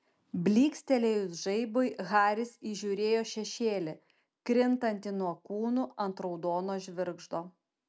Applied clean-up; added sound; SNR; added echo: none; none; none; none.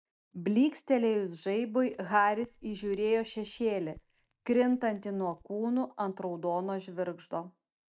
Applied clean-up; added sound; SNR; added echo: neural mask model DeepFilterNet 3.